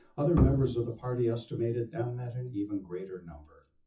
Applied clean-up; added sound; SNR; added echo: classical method WPE with log-MMSE.